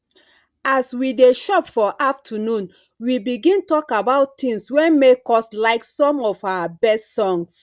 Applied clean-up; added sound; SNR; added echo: none; none; none; none.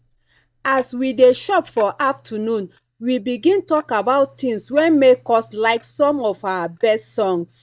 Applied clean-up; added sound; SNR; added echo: neural mask model DeepFilterNet 3.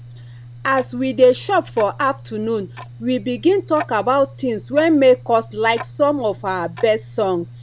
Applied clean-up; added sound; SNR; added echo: none; Tick-tock; 17 dB; none.